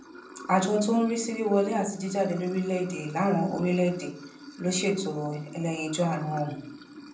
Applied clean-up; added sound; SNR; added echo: none; Sink (filling or washing) / Water; 17 dB; reverberation time 0.6 s.